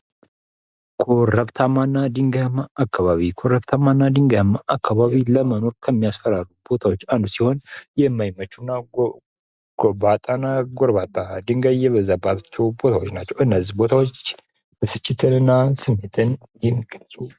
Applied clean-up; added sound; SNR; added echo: none; none; none; none.